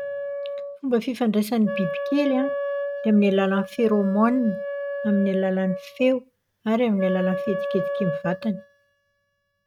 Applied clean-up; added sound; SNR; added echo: neural mask model RNNoise.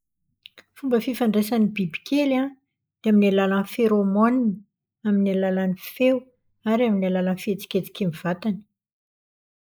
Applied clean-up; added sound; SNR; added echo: neural mask model Resemble Enhance denoiser.